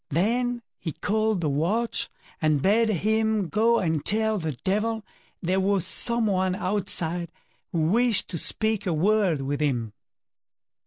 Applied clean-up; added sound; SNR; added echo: none; none; none; none.